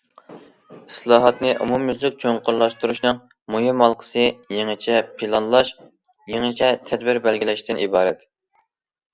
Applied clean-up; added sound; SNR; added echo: none; none; none; none.